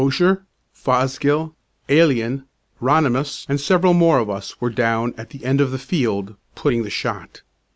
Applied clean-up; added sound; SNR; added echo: none; none; none; none.